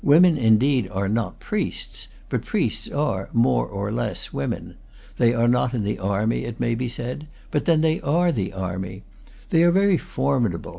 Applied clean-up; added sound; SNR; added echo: none; none; none; none.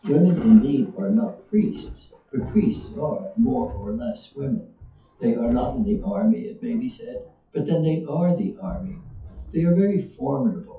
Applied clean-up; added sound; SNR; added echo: classical method WPE with log-MMSE.